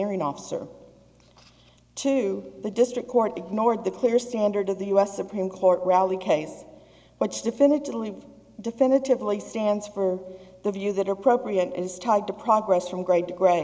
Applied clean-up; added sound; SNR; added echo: none; none; none; none.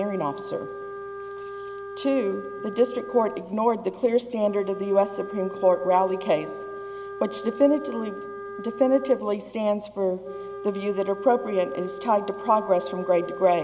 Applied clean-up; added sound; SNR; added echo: none; Wind instrument, woodwind instrument; 11 dB; none.